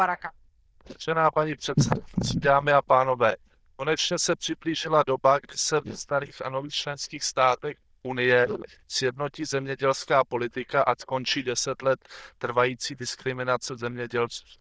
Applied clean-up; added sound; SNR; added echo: neural diffusion model UNIVERSE++.